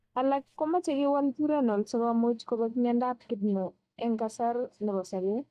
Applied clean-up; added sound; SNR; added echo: neural mask model DeepFilterNet 3.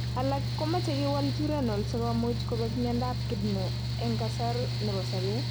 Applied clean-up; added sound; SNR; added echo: none; Mechanical fan; -1 dB; none.